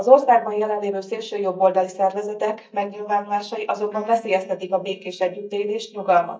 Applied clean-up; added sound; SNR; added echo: neural mask model DeepFilterNet 3.